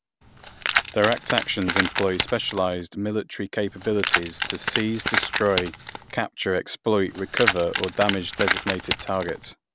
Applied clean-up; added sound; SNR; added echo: none; Keys jangling; 2 dB; none.